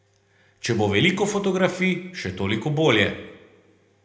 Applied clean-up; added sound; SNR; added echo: none; none; none; reverberation time 0.7 s.